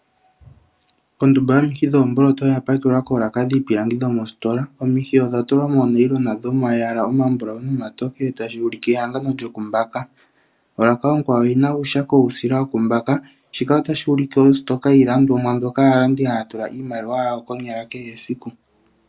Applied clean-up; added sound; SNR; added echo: none; none; none; none.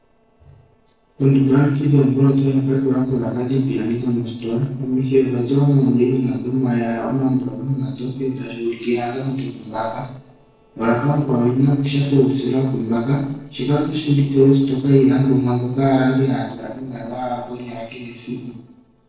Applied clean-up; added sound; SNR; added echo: neural separator model SepFormer DNS4.